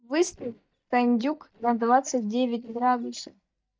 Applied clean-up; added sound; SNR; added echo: neural mask model DeepFilterNet 3.